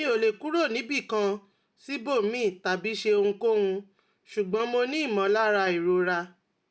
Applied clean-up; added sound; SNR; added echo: none; none; none; none.